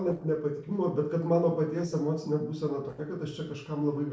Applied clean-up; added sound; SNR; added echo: neural separator model SepFormer DNS4.